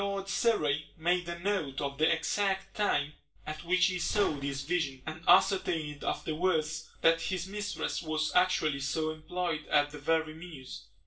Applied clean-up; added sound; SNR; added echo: none; Gunshot, gunfire; 14 dB; reverberation time 0.3 s.